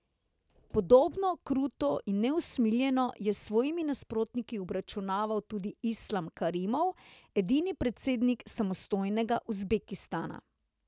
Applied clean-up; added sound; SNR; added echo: none; none; none; none.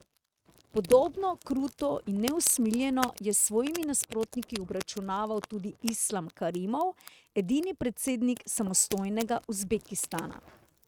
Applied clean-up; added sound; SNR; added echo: neural mask model RNNoise.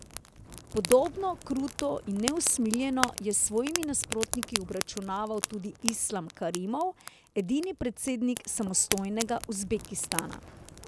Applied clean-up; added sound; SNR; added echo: none; Fire; 6 dB; none.